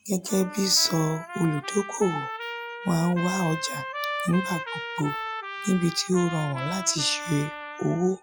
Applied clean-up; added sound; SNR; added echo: classical method log-MMSE.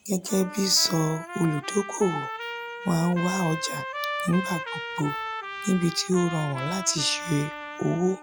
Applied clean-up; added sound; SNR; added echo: none; Trumpet; 8 dB; none.